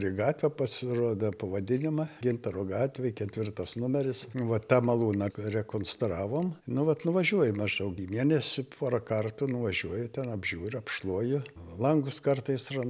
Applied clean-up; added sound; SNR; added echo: none; none; none; none.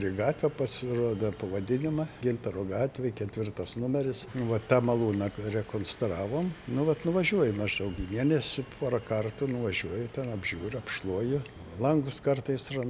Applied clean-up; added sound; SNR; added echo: none; Subway, metro, underground; 18 dB; none.